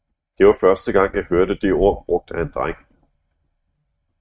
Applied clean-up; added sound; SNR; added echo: neural mask model RNNoise.